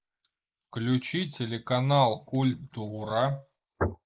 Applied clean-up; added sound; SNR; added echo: neural mask model Resemble Enhance denoiser.